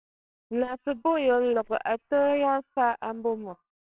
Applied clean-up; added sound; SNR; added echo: neural separator model SepFormer WHAMR!.